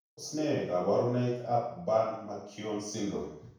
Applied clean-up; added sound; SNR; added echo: none; none; none; reverberation time 0.7 s.